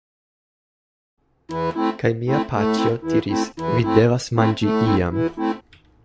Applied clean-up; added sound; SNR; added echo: none; Accordion; -1 dB; none.